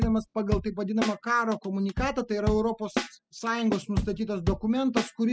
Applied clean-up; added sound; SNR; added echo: classical method spectral subtraction.